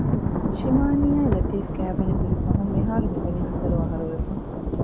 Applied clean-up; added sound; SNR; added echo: none; Thunder / Rain; -4 dB; none.